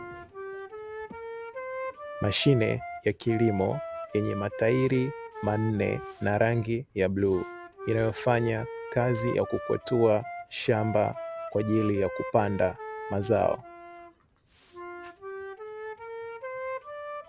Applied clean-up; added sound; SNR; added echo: none; Wind instrument, woodwind instrument; 10 dB; none.